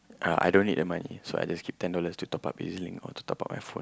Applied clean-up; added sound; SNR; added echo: none; none; none; none.